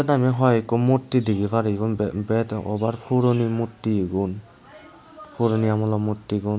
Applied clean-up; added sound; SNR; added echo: none; none; none; none.